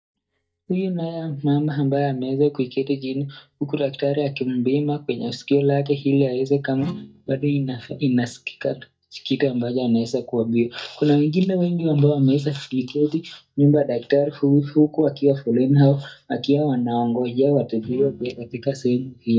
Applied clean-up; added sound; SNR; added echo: neural mask model DeepFilterNet 3.